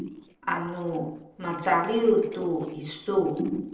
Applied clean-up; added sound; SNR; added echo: neural separator model SepFormer DNS4.